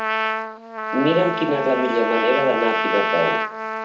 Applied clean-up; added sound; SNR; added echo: none; Trumpet; 1 dB; reverberation time 0.4 s.